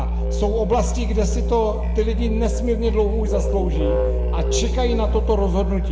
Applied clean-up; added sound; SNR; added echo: none; Musical instrument; -3 dB; reverberation time 1.3 s.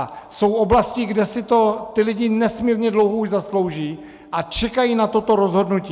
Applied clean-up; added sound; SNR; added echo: none; none; none; none.